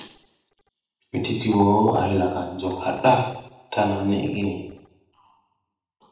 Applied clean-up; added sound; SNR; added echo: neural separator model SepFormer DNS4.